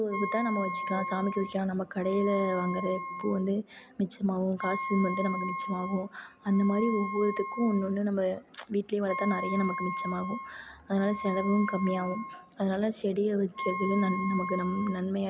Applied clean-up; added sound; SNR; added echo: none; Wind instrument, woodwind instrument; 8 dB; none.